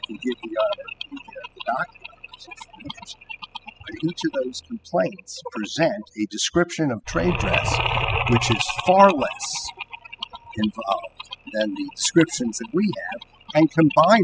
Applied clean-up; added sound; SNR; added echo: classical method spectral subtraction.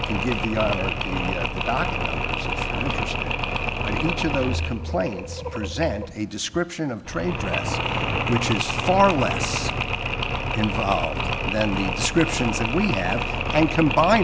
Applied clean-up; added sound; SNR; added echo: none; Mechanisms; 1 dB; none.